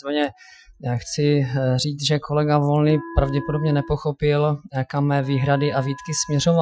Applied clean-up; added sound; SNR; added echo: classical method Wiener filter.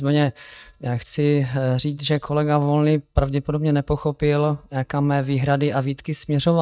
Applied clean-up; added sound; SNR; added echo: neural mask model DeepFilterNet 3.